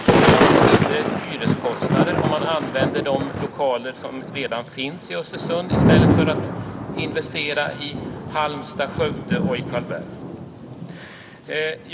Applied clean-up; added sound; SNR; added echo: none; Thunder / Rain; -5 dB; none.